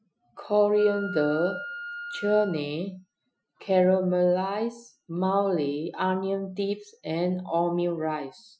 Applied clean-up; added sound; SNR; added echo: classical method Wiener filter.